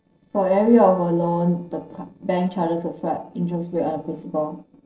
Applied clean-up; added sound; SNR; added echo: neural separator model SepFormer DNS4.